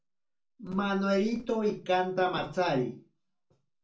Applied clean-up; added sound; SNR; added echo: none; none; none; reverberation time 0.3 s.